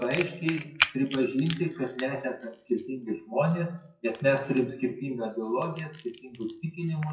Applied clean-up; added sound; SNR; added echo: classical method WPE with log-MMSE.